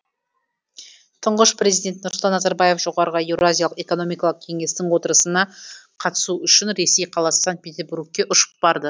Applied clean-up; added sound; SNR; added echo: none; none; none; none.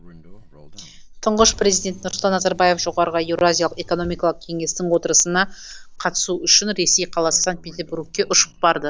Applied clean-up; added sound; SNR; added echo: none; Car; 18 dB; none.